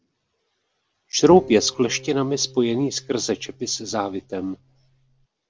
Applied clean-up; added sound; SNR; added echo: neural separator model SepFormer DNS4.